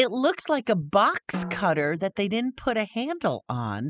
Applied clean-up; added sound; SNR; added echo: classical method spectral subtraction.